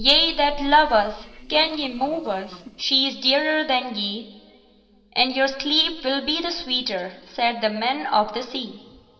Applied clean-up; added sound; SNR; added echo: neural separator model SepFormer DNS4.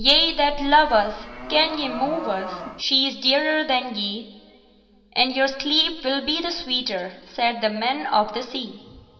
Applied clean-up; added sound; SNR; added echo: none; Livestock, farm animals, working animals; 12 dB; reverberation time 2.6 s.